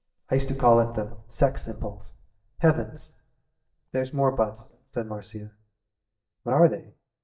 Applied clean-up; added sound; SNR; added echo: neural mask model DeepFilterNet 3.